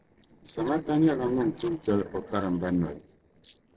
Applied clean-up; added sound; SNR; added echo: neural separator model SepFormer DNS4.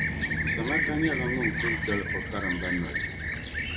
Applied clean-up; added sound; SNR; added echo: none; Fixed-wing aircraft, airplane; -4 dB; none.